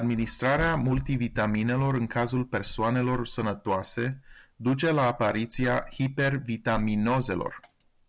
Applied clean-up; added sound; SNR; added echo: none; none; none; none.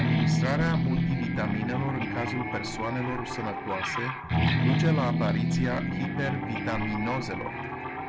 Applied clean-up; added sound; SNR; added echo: none; Guitar; -4 dB; none.